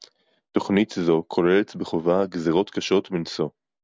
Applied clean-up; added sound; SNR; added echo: none; none; none; none.